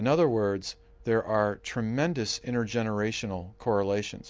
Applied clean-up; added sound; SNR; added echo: none; none; none; none.